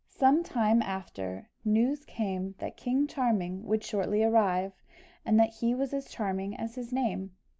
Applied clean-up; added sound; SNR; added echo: none; none; none; none.